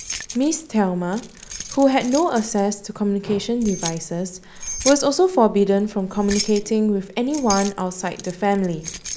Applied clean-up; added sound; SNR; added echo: none; Keys jangling; 13 dB; none.